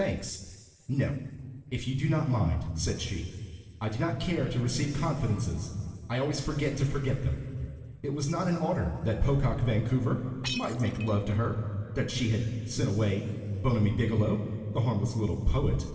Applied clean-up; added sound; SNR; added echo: neural separator model SepFormer DNS4.